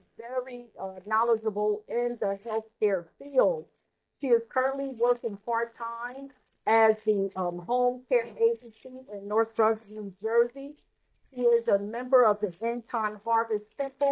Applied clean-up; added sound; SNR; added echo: neural mask model DeepFilterNet 3.